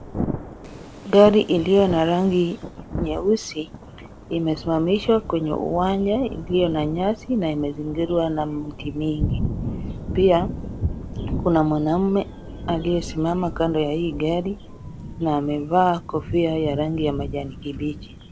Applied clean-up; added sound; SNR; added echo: none; Thunder / Rain; 9 dB; none.